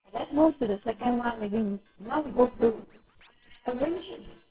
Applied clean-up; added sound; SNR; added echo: neural separator model SepFormer WHAMR!.